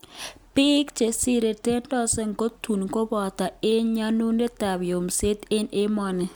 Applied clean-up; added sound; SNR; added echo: none; none; none; none.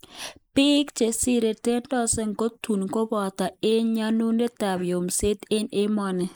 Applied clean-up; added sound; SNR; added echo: neural mask model Resemble Enhance denoiser.